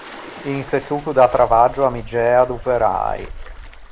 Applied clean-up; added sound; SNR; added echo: none; Waves, surf; 16 dB; none.